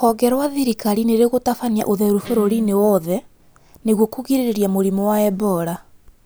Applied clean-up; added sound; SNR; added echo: none; Guitar; 14 dB; none.